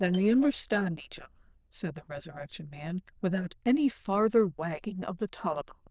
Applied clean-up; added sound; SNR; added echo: neural diffusion model UNIVERSE++.